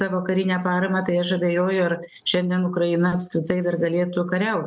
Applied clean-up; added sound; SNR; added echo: none; none; none; none.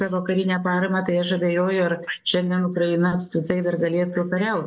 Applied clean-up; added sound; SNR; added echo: neural mask model Resemble Enhance denoiser.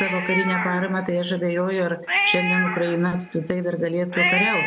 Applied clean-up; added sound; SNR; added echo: none; Cat; 2 dB; none.